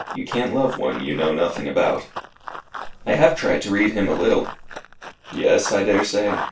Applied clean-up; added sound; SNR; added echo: none; Run; 13 dB; reverberation time 0.2 s.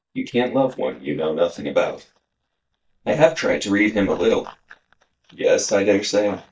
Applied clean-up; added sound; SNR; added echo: neural mask model DeepFilterNet 3.